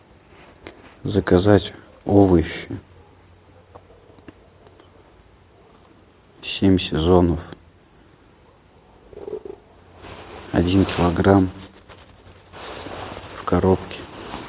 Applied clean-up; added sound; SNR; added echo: none; none; none; none.